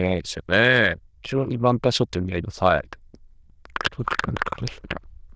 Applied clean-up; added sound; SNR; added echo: neural diffusion model UNIVERSE++.